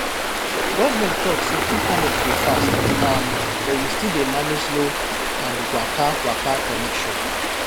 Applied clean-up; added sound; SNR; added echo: none; Stream + Engine; -4 dB; none.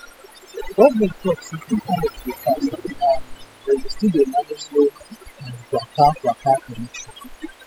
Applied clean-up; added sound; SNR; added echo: classical method spectral subtraction.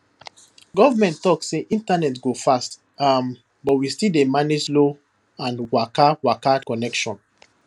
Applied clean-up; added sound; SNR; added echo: none; none; none; none.